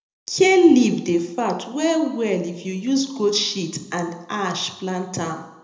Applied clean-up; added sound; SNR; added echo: none; none; none; reverberation time 0.7 s.